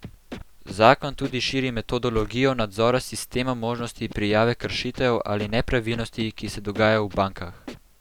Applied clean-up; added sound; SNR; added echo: none; Scratching (performance technique) + Car; 18 dB; none.